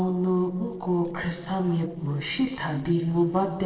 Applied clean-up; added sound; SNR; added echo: neural separator model SepFormer DNS4.